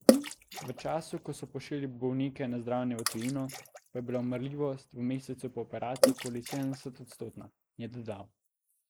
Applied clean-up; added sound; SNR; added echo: neural mask model Resemble Enhance denoiser.